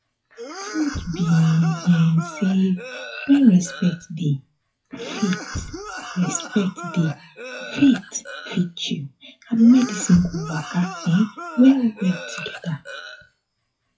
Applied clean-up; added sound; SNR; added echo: classical method WPE with log-MMSE.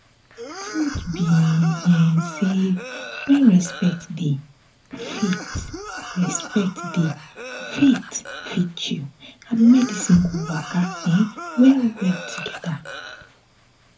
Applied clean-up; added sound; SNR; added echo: none; Cough; 14 dB; reverberation time 0.3 s.